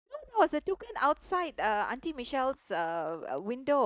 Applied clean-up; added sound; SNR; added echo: neural mask model DeepFilterNet 3.